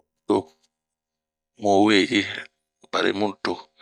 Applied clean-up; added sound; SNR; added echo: neural mask model DeepFilterNet 3.